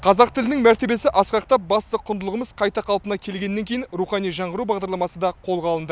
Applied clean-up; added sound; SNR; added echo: none; none; none; none.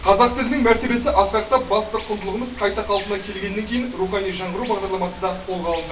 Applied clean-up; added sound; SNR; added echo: none; Water; 18 dB; reverberation time 0.3 s.